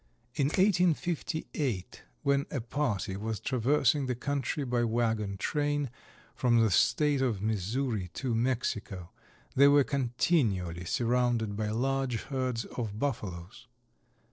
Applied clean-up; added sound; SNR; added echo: neural separator model SepFormer DNS4.